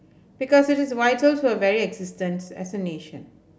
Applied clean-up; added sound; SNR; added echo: none; none; none; none.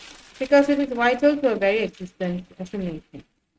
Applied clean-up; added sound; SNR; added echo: neural mask model RNNoise.